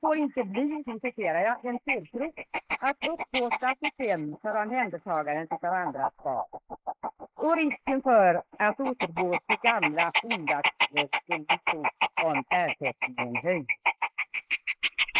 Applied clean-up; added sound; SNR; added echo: neural mask model Resemble Enhance denoiser.